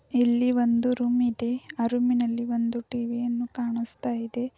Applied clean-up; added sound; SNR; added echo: none; none; none; none.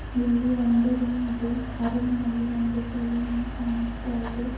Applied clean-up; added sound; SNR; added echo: none; Mechanical fan; 9 dB; reverberation time 1.0 s.